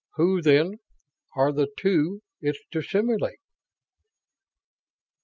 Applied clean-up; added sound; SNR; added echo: none; none; none; none.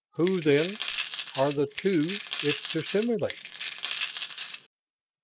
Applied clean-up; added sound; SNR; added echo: none; Coin (dropping); -1 dB; none.